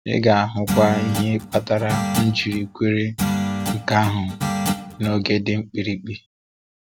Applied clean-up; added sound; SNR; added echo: none; Guitar; 4 dB; none.